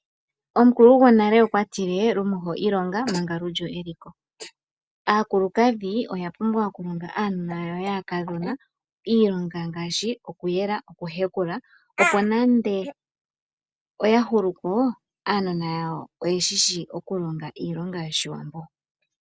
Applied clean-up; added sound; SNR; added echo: none; none; none; none.